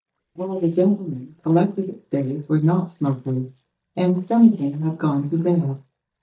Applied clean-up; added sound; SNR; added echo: neural mask model DeepFilterNet 3.